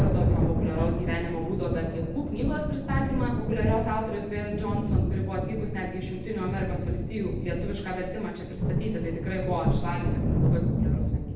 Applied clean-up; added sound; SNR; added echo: none; Thunder; -5 dB; reverberation time 0.8 s.